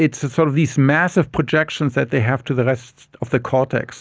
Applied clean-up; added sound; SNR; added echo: none; none; none; none.